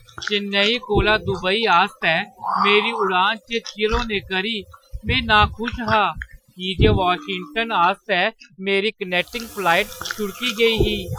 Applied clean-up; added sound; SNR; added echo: classical method Wiener filter.